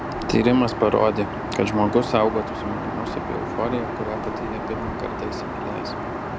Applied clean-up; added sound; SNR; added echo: none; Aircraft; 4 dB; none.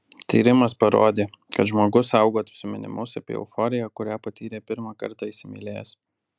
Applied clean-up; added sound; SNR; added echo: none; none; none; none.